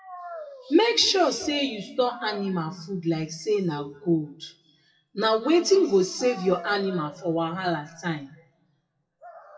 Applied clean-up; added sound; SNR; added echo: classical method WPE with log-MMSE.